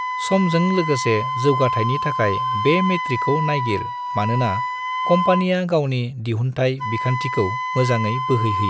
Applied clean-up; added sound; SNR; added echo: none; Wind instrument, woodwind instrument; 4 dB; none.